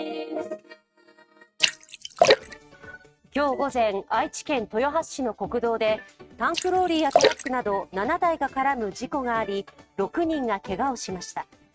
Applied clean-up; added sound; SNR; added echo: neural mask model RNNoise.